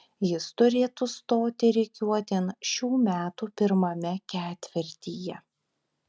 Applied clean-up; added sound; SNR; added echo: none; none; none; none.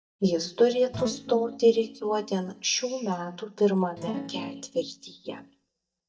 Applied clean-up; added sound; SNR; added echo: neural mask model DeepFilterNet 3.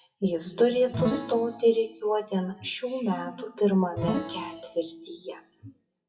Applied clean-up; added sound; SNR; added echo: classical method WPE with log-MMSE.